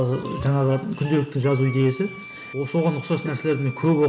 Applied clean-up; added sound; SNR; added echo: none; Wind instrument, woodwind instrument; 18 dB; none.